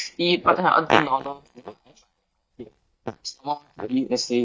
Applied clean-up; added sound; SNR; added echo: neural mask model DeepFilterNet 3.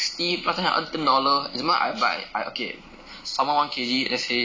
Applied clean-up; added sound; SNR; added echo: none; none; none; none.